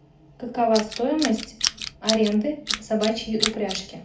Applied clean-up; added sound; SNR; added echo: none; Tools; 6 dB; reverberation time 0.4 s.